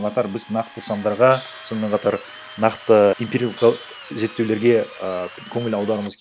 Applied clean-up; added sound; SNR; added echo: none; Drill + Hi-hat; 17 dB; none.